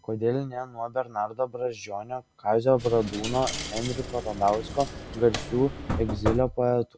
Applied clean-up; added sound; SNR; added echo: none; Coin (dropping) + Knock / Wood; 6 dB; none.